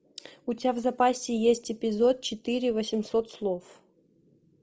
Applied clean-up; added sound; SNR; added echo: none; none; none; none.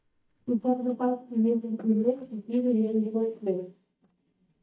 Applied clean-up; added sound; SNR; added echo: neural mask model DeepFilterNet 3.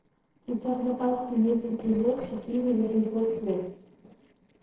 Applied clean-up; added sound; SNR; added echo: neural separator model SepFormer DNS4.